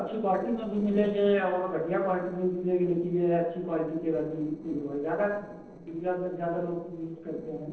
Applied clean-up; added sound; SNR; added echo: neural separator model SepFormer DNS4.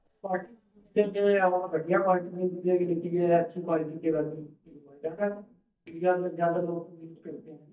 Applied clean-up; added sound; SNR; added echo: neural mask model DeepFilterNet 3.